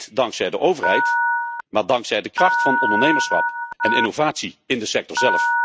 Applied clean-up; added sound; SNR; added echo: neural mask model RNNoise.